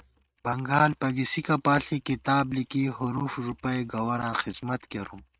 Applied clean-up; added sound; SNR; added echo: neural mask model RNNoise.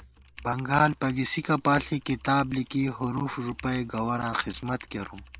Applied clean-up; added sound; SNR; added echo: none; Typing; 20 dB; none.